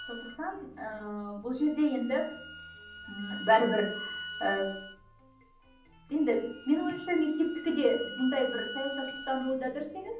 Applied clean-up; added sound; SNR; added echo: none; Bowed string instrument; 13 dB; reverberation time 0.6 s.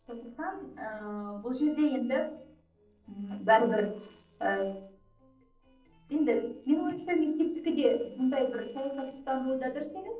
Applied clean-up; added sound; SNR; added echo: neural separator model SepFormer DNS4.